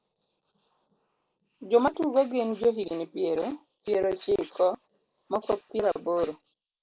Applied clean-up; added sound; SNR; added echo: neural mask model Resemble Enhance denoiser.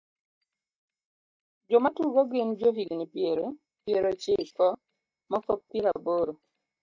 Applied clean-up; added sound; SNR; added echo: neural mask model DeepFilterNet 3.